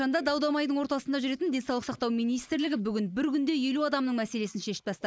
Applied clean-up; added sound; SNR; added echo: neural mask model Resemble Enhance denoiser.